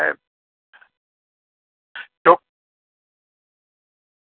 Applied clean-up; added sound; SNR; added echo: none; none; none; none.